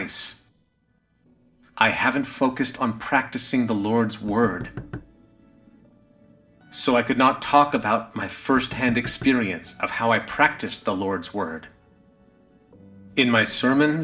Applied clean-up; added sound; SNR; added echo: neural separator model SepFormer DNS4.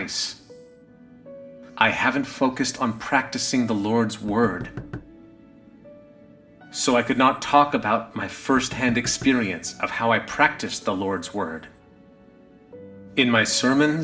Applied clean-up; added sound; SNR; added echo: none; Knock; 16 dB; reverberation time 0.5 s.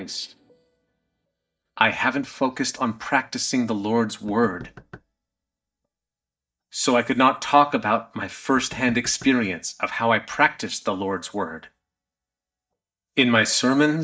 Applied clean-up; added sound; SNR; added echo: neural mask model DeepFilterNet 3.